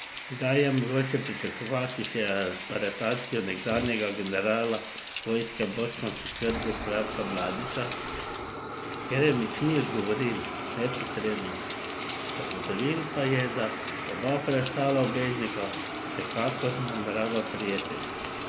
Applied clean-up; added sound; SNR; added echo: none; Rain + Fire; 6 dB; none.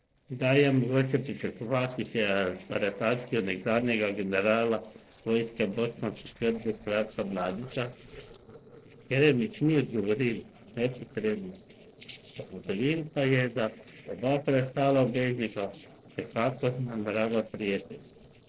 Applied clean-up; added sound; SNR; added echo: neural separator model SepFormer DNS4.